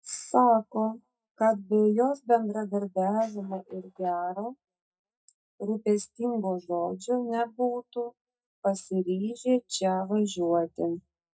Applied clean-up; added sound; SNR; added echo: neural mask model DeepFilterNet 3.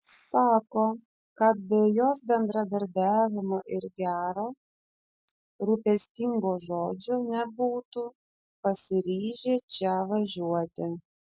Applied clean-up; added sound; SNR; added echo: none; none; none; none.